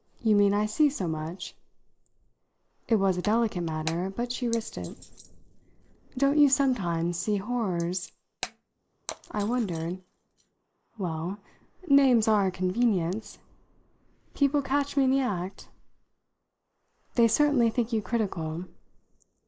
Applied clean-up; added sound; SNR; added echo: neural mask model Resemble Enhance denoiser.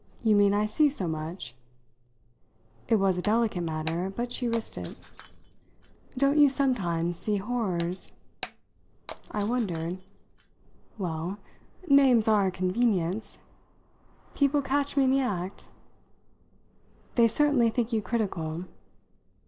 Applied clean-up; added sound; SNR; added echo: none; Shatter; 17 dB; none.